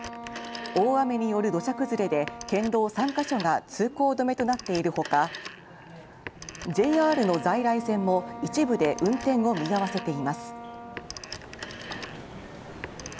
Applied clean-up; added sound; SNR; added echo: none; Telephone + Wind instrument, woodwind instrument; 12 dB; none.